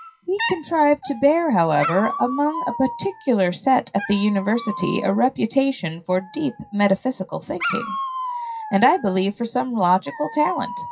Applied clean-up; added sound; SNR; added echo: classical method WPE with log-MMSE.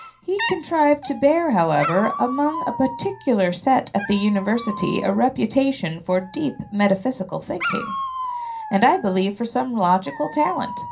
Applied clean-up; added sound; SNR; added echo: none; Dog; 11 dB; reverberation time 0.3 s.